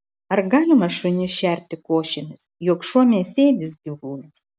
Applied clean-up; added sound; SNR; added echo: none; none; none; none.